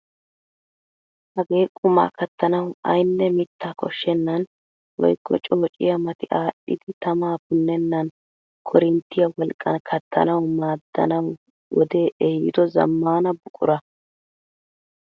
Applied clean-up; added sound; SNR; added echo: none; none; none; none.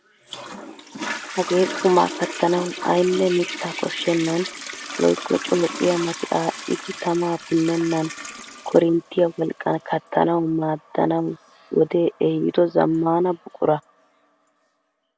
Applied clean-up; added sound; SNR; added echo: none; Toilet flush; 13 dB; none.